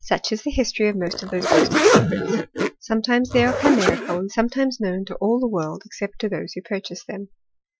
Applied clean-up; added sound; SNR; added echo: classical method Wiener filter.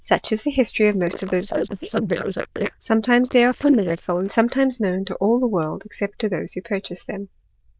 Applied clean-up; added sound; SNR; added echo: neural diffusion model UNIVERSE++.